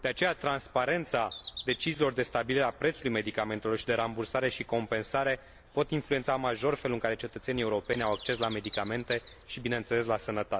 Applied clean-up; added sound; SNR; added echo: none; Bird vocalization, bird call, bird song; 12 dB; none.